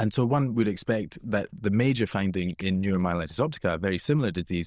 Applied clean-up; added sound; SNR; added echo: neural diffusion model UNIVERSE++.